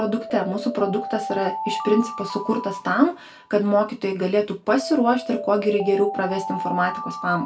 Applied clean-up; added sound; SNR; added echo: none; Alarm; 9 dB; reverberation time 0.2 s.